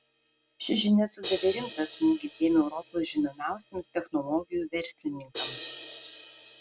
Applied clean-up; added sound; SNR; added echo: none; Crash cymbal; 12 dB; none.